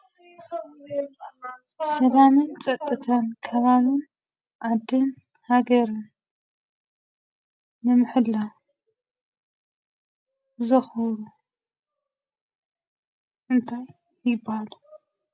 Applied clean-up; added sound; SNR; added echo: none; none; none; none.